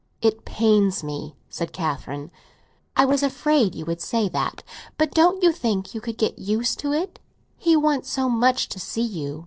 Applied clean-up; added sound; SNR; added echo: neural separator model SepFormer DNS4.